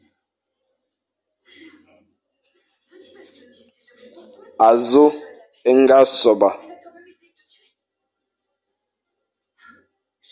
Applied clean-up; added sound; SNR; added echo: none; none; none; none.